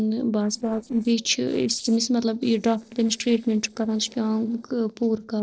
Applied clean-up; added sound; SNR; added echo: neural separator model SepFormer DNS4.